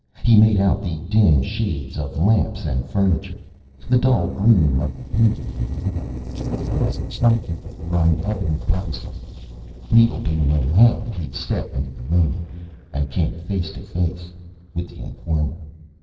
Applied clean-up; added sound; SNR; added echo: neural separator model SepFormer DNS4.